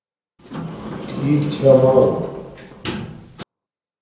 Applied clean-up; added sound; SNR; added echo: none; Sliding door; 9 dB; reverberation time 1.0 s.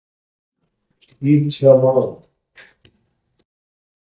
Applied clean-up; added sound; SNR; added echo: neural mask model DeepFilterNet 3.